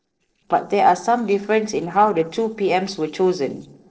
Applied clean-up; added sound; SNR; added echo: neural separator model SepFormer DNS4.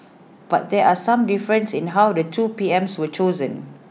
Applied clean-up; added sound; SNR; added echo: none; none; none; none.